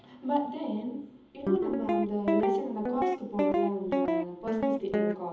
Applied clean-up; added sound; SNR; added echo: none; Guitar; -3 dB; reverberation time 0.8 s.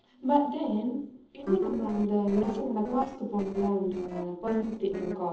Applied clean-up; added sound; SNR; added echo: neural separator model SepFormer DNS4.